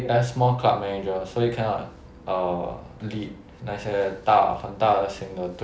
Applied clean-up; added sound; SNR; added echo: none; none; none; none.